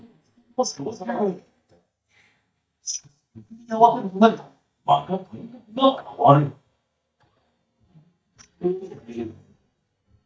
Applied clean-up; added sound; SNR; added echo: neural mask model DeepFilterNet 3.